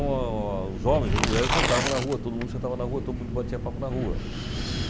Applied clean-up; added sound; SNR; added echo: none; Wind + Tearing; -1 dB; none.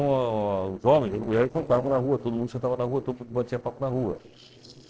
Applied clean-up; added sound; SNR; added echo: neural separator model SepFormer DNS4.